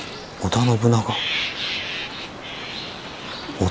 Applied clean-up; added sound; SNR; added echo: none; Toilet flush / Gurgling; 19 dB; none.